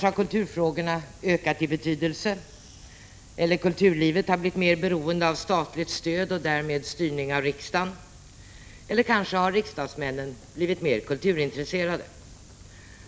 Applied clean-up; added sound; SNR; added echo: none; none; none; none.